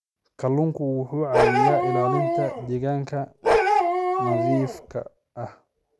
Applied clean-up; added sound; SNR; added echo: none; Bark; -4 dB; none.